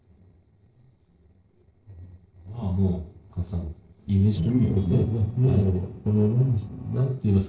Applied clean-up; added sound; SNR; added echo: neural separator model SepFormer DNS4.